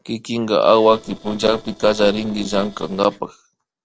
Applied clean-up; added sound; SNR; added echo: neural separator model SepFormer DNS4.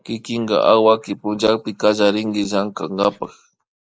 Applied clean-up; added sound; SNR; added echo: neural mask model Resemble Enhance denoiser.